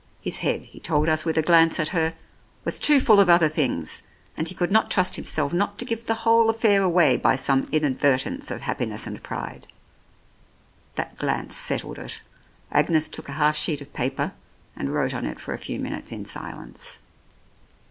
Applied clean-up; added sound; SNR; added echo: none; none; none; none.